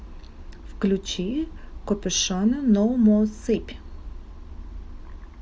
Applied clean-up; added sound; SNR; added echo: none; none; none; none.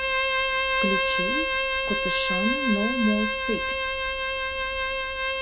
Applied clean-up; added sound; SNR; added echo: none; Bowed string instrument; -5 dB; none.